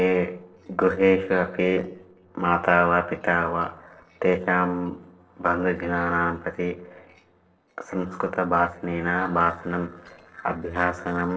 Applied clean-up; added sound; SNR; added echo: neural separator model SepFormer DNS4.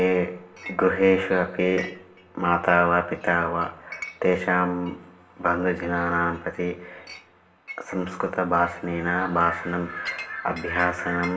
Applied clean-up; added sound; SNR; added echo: none; Chink, clink; 19 dB; reverberation time 1.0 s.